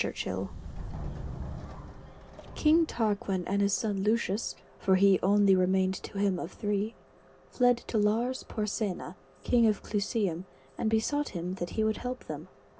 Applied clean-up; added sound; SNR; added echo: none; Subway, metro, underground; 16 dB; reverberation time 0.3 s.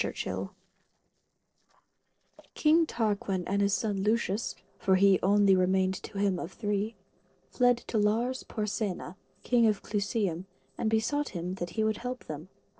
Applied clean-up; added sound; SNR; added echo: neural separator model SepFormer DNS4.